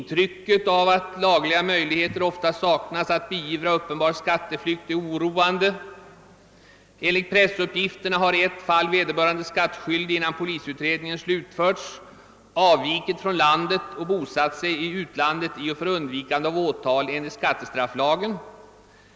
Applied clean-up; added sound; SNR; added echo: none; none; none; none.